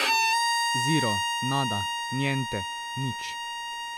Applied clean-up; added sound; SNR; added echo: none; Bowed string instrument; -4 dB; none.